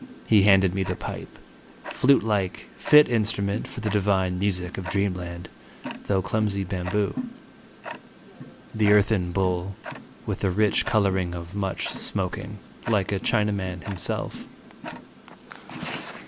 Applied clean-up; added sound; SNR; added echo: none; Tick-tock; 14 dB; none.